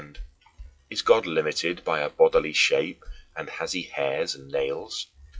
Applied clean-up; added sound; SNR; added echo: classical method log-MMSE.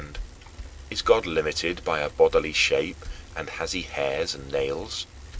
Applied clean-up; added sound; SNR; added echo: none; Bicycle; 14 dB; none.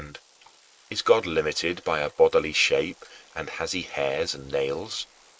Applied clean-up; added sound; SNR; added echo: neural mask model Resemble Enhance denoiser.